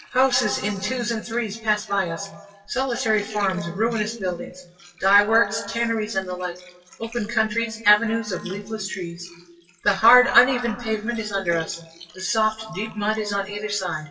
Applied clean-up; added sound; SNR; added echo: classical method WPE with log-MMSE.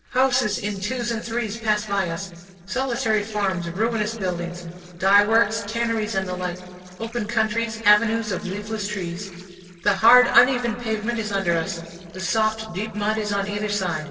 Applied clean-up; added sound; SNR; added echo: neural separator model SepFormer DNS4.